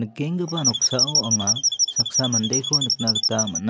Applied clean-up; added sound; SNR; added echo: none; Squeak / Chirp, tweet; -4 dB; none.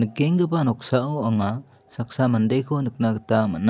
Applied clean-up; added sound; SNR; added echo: none; none; none; none.